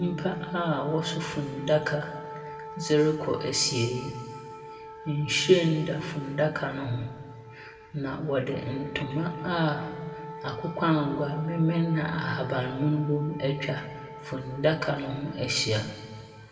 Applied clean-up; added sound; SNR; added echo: none; Wind instrument, woodwind instrument; 14 dB; reverberation time 1.5 s.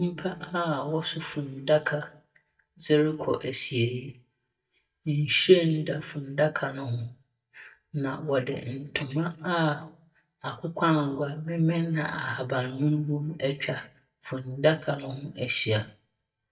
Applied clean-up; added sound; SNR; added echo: neural mask model DeepFilterNet 3.